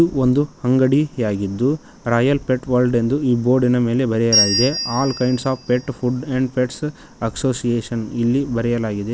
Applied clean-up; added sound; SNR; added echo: none; Bell; 5 dB; none.